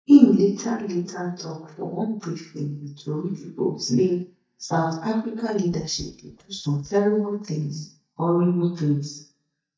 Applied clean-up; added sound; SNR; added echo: neural mask model DeepFilterNet 3.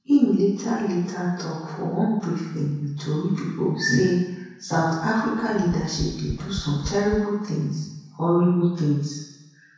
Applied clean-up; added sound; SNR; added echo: none; Tap; 12 dB; reverberation time 1.0 s.